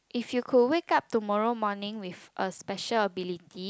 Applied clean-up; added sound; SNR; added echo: none; none; none; none.